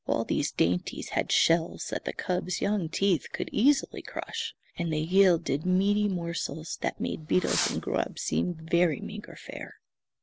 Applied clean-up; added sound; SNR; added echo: none; Fireworks; 8 dB; none.